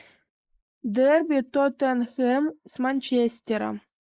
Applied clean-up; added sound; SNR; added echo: neural mask model Resemble Enhance denoiser.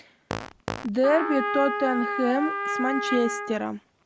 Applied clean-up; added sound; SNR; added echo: none; Trumpet + Fart; 4 dB; none.